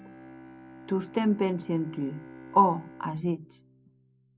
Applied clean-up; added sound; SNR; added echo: none; Bowed string instrument; 18 dB; none.